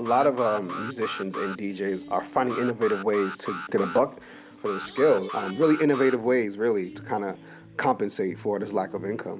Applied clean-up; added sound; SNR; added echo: none; Alarm; 10 dB; none.